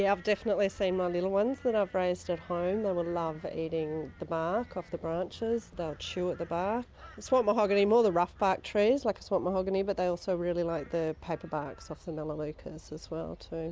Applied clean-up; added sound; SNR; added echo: none; none; none; none.